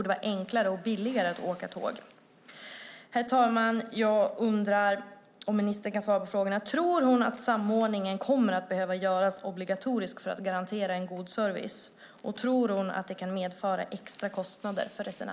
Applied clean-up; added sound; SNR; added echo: none; none; none; none.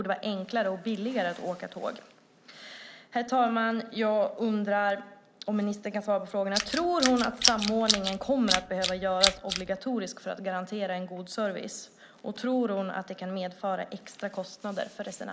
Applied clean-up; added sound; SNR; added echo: none; Tools; 0 dB; none.